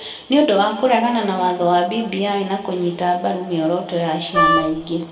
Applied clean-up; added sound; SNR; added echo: none; Wind instrument, woodwind instrument; -1 dB; reverberation time 1.8 s.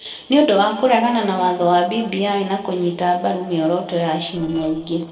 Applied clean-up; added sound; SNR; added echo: neural separator model SepFormer DNS4.